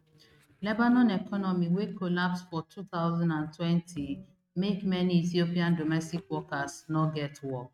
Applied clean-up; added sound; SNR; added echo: neural mask model RNNoise.